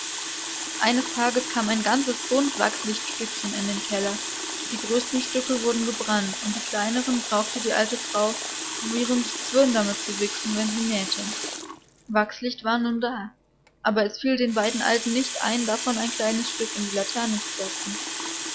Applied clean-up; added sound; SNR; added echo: none; Water tap, faucet; 6 dB; none.